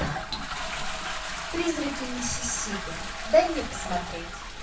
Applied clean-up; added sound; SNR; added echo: none; Toilet flush; 3 dB; reverberation time 0.3 s.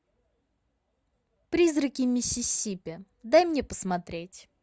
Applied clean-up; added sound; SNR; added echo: none; none; none; none.